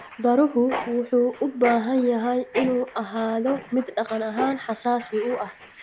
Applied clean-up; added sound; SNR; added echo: none; Mechanisms; 13 dB; none.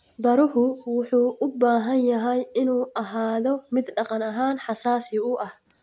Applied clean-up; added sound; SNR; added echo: none; none; none; none.